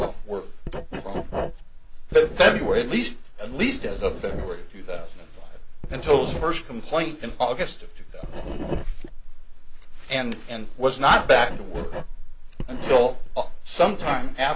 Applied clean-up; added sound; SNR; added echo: none; Writing; 4 dB; none.